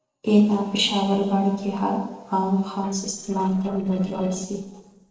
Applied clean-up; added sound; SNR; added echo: neural separator model SepFormer DNS4.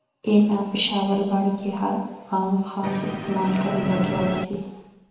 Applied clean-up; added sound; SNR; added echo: none; Musical instrument; 5 dB; reverberation time 1.0 s.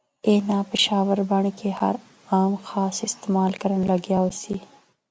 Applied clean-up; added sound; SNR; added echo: none; none; none; none.